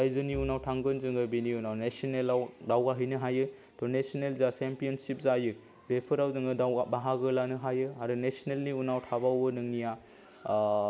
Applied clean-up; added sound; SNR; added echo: none; Bowed string instrument; 15 dB; none.